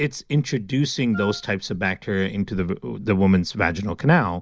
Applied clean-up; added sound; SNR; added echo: none; Wind instrument, woodwind instrument; 15 dB; none.